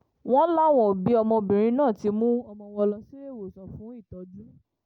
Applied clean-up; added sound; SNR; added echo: none; none; none; none.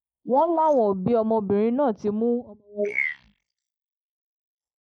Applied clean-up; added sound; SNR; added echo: neural mask model Resemble Enhance denoiser.